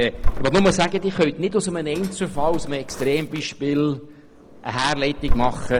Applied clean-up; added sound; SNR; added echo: none; Drawer open or close; 3 dB; none.